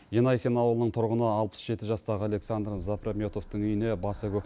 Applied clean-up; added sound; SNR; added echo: none; none; none; none.